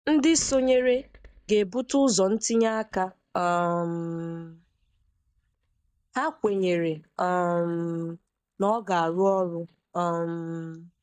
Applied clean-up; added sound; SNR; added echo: neural mask model DeepFilterNet 3.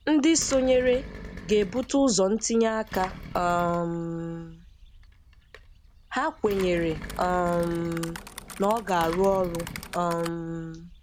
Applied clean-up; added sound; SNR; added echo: none; Engine + Typing; 14 dB; none.